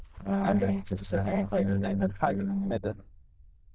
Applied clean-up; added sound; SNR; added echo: neural diffusion model UNIVERSE++.